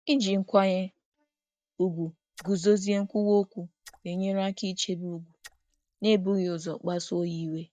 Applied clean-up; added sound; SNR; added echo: neural mask model DeepFilterNet 3.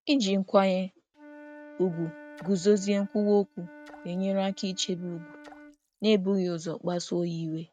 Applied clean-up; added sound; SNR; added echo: neural mask model RNNoise.